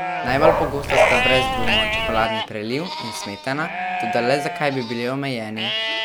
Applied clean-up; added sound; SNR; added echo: none; Livestock, farm animals, working animals + Dog; -2 dB; none.